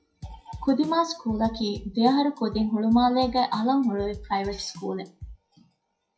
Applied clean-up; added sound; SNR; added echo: classical method WPE with log-MMSE.